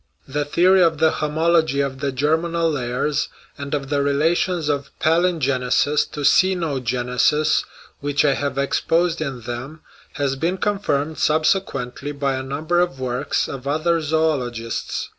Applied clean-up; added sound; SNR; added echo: none; none; none; none.